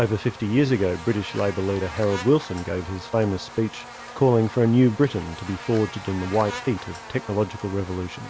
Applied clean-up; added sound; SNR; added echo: none; Buzz; 15 dB; none.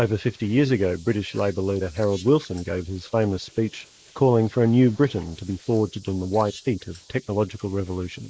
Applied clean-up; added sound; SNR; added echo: neural mask model Resemble Enhance denoiser.